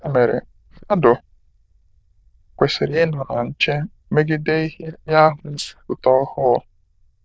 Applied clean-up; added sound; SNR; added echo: neural diffusion model UNIVERSE++.